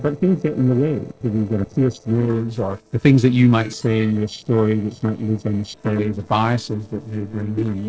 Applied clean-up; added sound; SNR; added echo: neural separator model SepFormer DNS4.